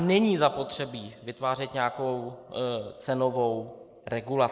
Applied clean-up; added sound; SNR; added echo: neural mask model Resemble Enhance denoiser.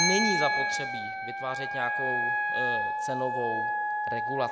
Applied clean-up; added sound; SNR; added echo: none; Wind instrument, woodwind instrument + Bell; -5 dB; none.